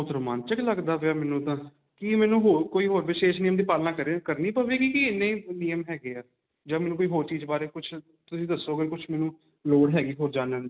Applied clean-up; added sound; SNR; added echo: none; none; none; none.